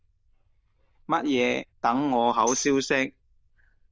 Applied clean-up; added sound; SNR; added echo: neural diffusion model UNIVERSE++.